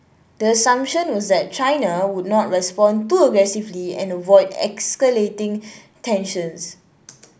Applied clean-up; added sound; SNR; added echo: none; none; none; none.